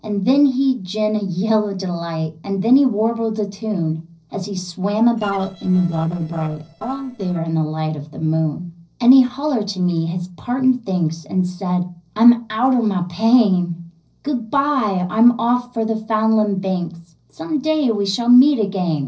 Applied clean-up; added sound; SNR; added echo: neural separator model SepFormer DNS4.